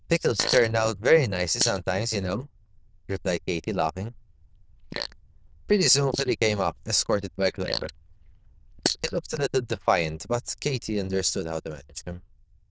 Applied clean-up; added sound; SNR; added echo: neural diffusion model UNIVERSE++.